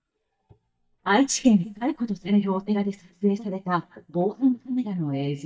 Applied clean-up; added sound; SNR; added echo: neural mask model DeepFilterNet 3.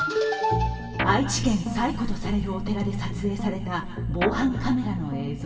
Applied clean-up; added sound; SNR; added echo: none; Guitar; 8 dB; reverberation time 2.4 s.